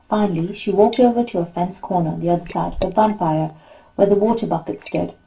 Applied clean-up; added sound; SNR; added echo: none; Liquid; 17 dB; reverberation time 0.2 s.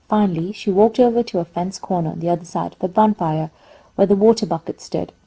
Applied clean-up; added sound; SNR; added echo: none; none; none; none.